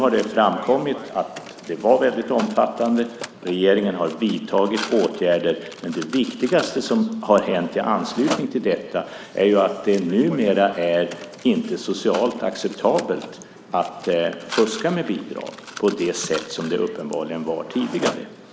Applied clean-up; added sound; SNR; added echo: none; Mechanisms; 15 dB; none.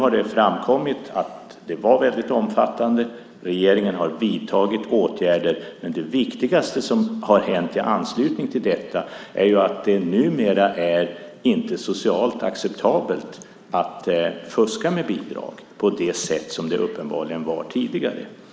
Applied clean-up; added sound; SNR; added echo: none; none; none; none.